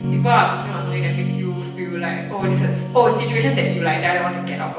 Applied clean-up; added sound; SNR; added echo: none; Guitar; 1 dB; reverberation time 0.9 s.